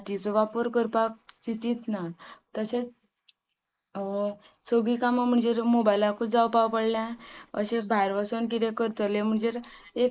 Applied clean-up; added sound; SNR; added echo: neural mask model Resemble Enhance denoiser.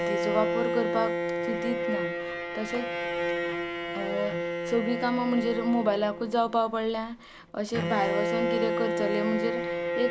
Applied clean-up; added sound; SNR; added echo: none; Bowed string instrument; 0 dB; none.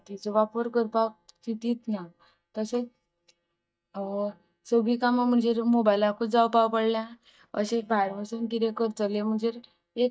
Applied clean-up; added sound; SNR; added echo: neural mask model DeepFilterNet 3.